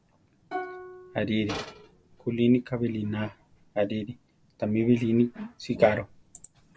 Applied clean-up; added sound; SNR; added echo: none; Plucked string instrument; 14 dB; none.